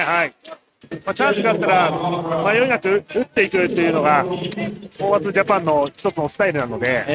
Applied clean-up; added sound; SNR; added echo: neural mask model RNNoise.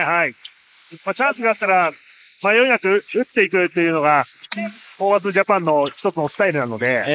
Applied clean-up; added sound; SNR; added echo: neural mask model Resemble Enhance denoiser.